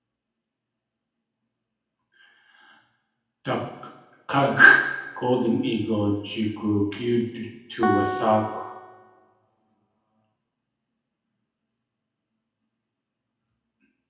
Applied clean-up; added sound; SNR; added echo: none; Piano; 5 dB; reverberation time 0.9 s.